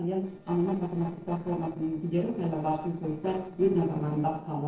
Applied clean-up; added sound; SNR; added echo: neural separator model SepFormer DNS4.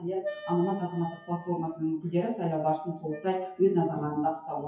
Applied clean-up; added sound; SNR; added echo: classical method WPE with log-MMSE.